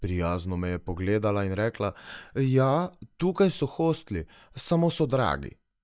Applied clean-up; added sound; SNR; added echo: neural mask model DeepFilterNet 3.